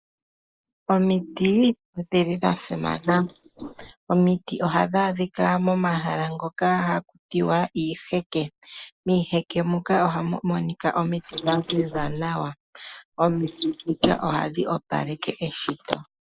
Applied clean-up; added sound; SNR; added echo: neural mask model Resemble Enhance denoiser.